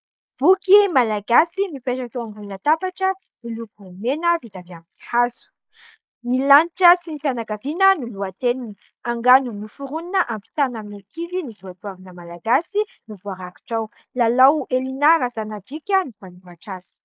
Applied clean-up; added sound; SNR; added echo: neural mask model Resemble Enhance denoiser.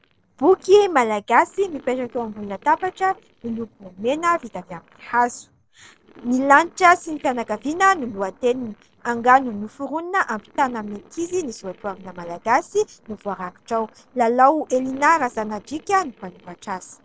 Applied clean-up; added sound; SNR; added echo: neural separator model SepFormer DNS4.